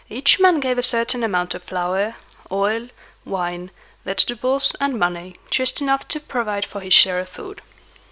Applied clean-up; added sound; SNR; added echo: none; none; none; none.